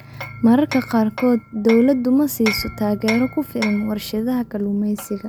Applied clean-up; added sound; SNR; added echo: none; Hammer; 14 dB; none.